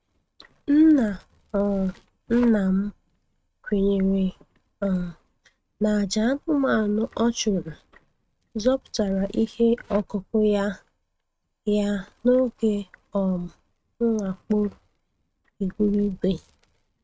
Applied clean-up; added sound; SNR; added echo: neural mask model RNNoise.